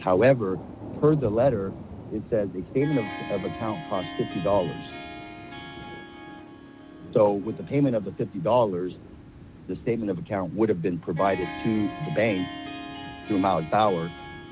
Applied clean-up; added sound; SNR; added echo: none; Thunder / Rain + Harp; 13 dB; none.